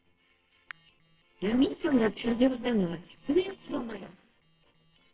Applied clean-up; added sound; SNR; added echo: neural separator model SepFormer WHAMR!.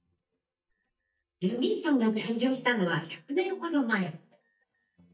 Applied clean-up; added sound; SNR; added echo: neural mask model DeepFilterNet 3.